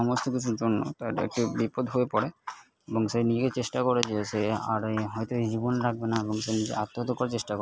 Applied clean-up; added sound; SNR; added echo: none; none; none; none.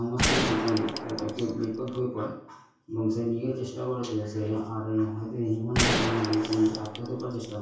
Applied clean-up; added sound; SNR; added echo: none; Gunshot, gunfire; 1 dB; reverberation time 0.6 s.